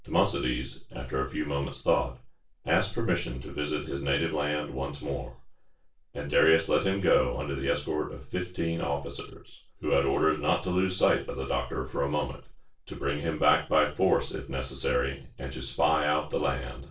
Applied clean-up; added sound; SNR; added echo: none; none; none; reverberation time 0.2 s.